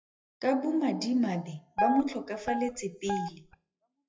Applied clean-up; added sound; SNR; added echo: classical method WPE with log-MMSE.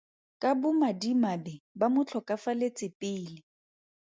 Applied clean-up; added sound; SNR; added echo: none; none; none; none.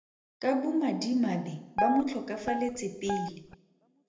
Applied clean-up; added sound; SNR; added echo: none; Guitar; 3 dB; reverberation time 0.9 s.